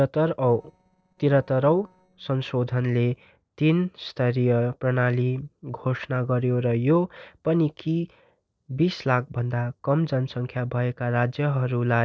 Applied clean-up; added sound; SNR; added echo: neural separator model SepFormer DNS4.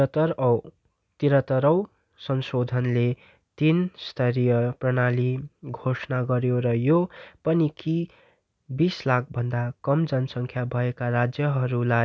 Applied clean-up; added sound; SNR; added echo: none; none; none; none.